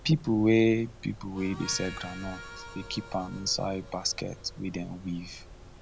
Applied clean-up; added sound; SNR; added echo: none; Mechanisms + Harmonica; 15 dB; none.